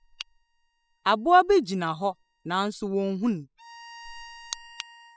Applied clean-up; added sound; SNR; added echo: classical method spectral subtraction.